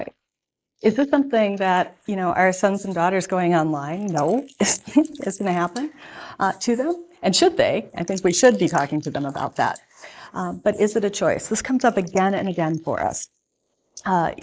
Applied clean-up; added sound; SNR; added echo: neural mask model Resemble Enhance denoiser.